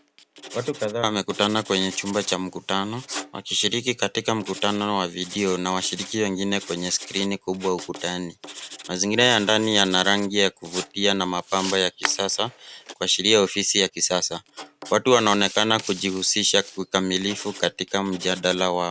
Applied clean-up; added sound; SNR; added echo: none; Writing; 16 dB; none.